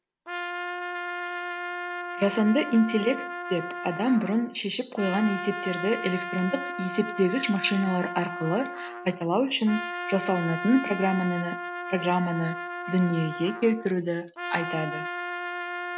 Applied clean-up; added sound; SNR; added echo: none; Trumpet; 7 dB; none.